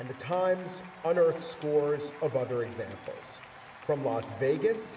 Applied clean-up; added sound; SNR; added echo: none; Applause / Cheering; 18 dB; reverberation time 2.6 s.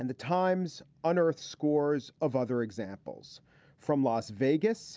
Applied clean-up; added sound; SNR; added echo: none; none; none; none.